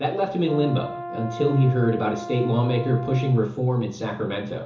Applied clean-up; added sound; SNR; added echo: none; Brass instrument; 12 dB; reverberation time 0.7 s.